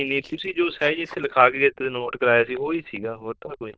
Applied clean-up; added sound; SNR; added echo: neural diffusion model UNIVERSE++.